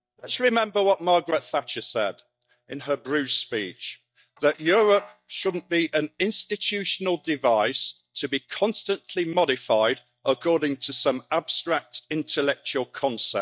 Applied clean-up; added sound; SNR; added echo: neural mask model DeepFilterNet 3.